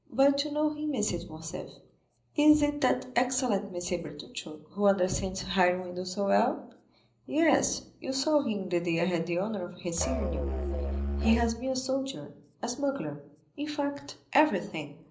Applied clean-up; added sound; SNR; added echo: none; Musical instrument; 2 dB; reverberation time 0.5 s.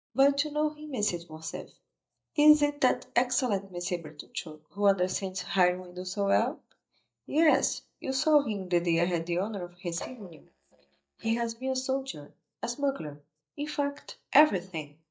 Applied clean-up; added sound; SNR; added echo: neural mask model DeepFilterNet 3.